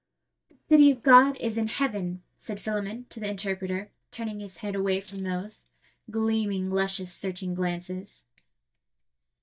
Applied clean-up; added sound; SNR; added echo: neural mask model DeepFilterNet 3.